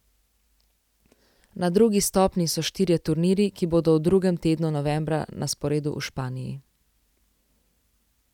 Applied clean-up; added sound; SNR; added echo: none; none; none; none.